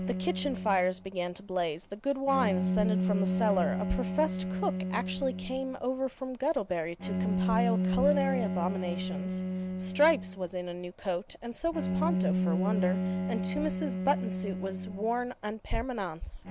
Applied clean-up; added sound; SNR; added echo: none; Bowed string instrument; 1 dB; none.